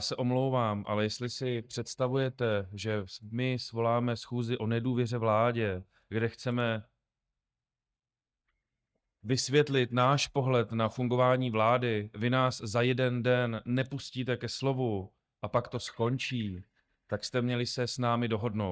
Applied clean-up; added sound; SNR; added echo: neural mask model DeepFilterNet 3.